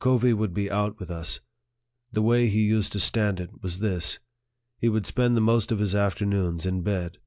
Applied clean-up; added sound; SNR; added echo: none; none; none; none.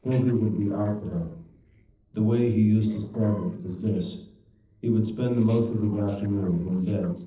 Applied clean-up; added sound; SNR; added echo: neural separator model SepFormer DNS4.